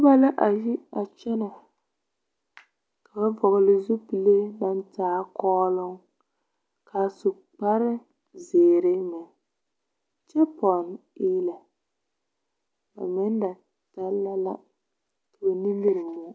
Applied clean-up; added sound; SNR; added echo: none; none; none; none.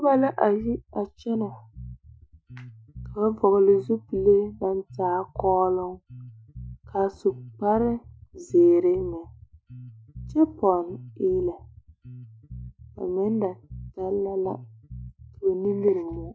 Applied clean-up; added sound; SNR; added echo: classical method Wiener filter.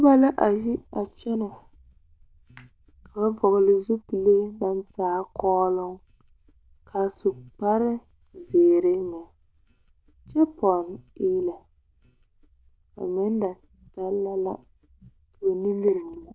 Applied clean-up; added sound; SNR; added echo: neural diffusion model UNIVERSE++.